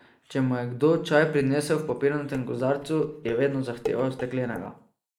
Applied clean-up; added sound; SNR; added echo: neural mask model Resemble Enhance denoiser.